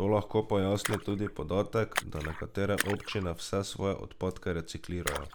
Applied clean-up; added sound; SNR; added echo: none; Splash, splatter; 10 dB; none.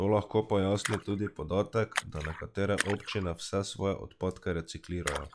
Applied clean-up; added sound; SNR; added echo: classical method log-MMSE.